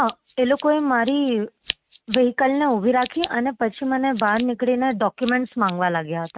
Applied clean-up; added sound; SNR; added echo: neural mask model RNNoise.